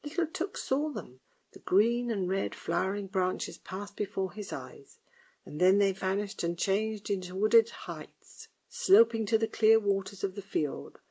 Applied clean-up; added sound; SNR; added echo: none; none; none; none.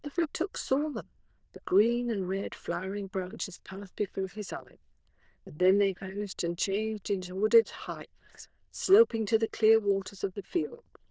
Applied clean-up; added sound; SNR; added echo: neural diffusion model UNIVERSE++.